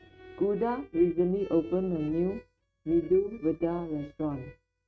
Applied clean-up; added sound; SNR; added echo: neural mask model RNNoise.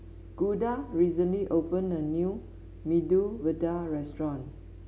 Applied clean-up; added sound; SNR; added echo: none; none; none; none.